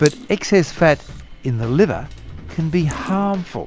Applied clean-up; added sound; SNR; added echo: none; Drip / Sink (filling or washing) / Water tap, faucet; 17 dB; none.